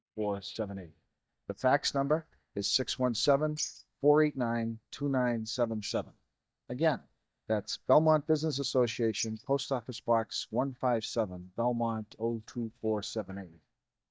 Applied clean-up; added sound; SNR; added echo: neural mask model DeepFilterNet 3.